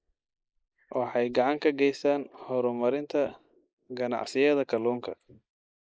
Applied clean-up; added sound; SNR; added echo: neural mask model Resemble Enhance denoiser.